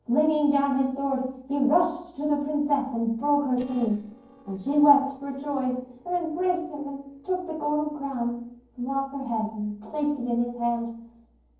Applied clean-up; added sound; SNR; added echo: neural separator model SepFormer DNS4.